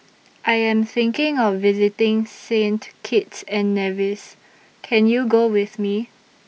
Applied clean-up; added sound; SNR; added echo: none; none; none; none.